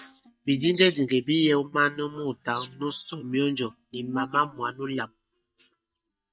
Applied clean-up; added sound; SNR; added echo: neural mask model DeepFilterNet 3.